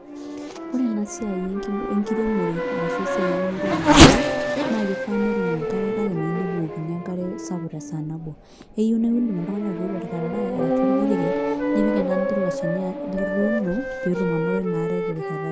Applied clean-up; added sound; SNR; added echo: none; Wind instrument, woodwind instrument + Race car, auto racing / Accelerating, revving, vroom; -3 dB; none.